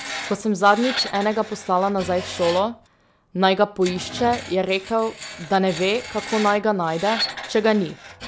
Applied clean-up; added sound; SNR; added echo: none; Screech; 11 dB; none.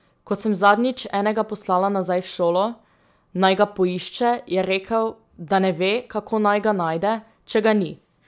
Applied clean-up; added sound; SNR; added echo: none; none; none; none.